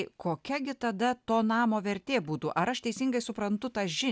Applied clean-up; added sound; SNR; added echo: none; none; none; none.